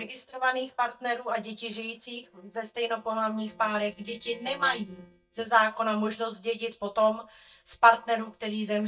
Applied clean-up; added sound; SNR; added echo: neural mask model DeepFilterNet 3.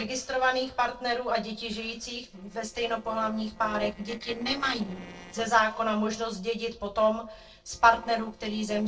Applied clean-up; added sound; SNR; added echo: neural separator model SepFormer DNS4.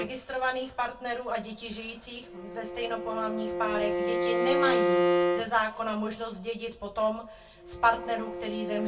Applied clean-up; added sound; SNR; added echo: none; Bowed string instrument; 0 dB; reverberation time 0.2 s.